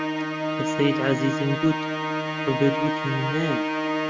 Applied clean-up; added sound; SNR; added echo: none; Musical instrument; 0 dB; none.